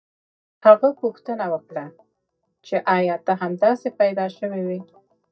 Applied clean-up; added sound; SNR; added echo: neural mask model DeepFilterNet 3.